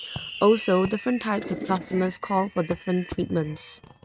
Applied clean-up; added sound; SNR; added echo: neural mask model RNNoise.